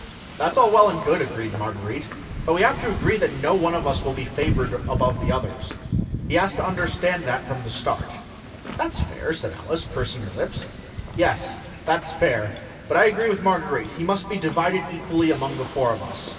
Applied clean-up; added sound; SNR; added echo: none; Wind / Ocean; 8 dB; reverberation time 2.2 s.